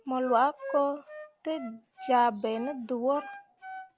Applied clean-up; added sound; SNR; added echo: none; Wind instrument, woodwind instrument; 14 dB; none.